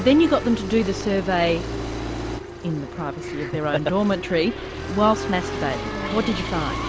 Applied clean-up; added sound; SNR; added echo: none; Accelerating, revving, vroom + Race car, auto racing / Accelerating, revving, vroom; 6 dB; none.